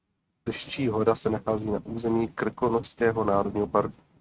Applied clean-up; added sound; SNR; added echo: neural mask model RNNoise.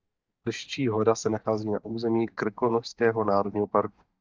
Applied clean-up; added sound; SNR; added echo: neural mask model DeepFilterNet 3.